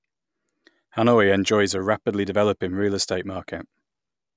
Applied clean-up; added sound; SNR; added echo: none; none; none; none.